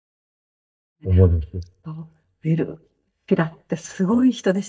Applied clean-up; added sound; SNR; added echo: neural mask model DeepFilterNet 3.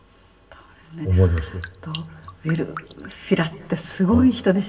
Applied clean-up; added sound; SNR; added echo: none; Drip; 16 dB; reverberation time 1.6 s.